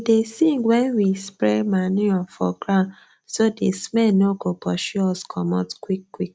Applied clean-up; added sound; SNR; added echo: none; none; none; none.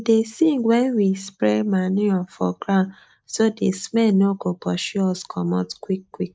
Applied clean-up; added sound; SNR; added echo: neural mask model Resemble Enhance denoiser.